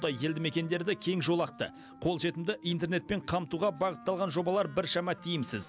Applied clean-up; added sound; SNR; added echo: none; Wind instrument, woodwind instrument; 20 dB; none.